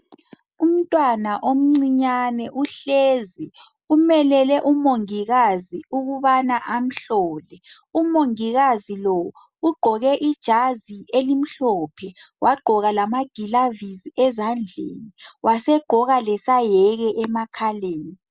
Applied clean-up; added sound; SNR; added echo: none; none; none; none.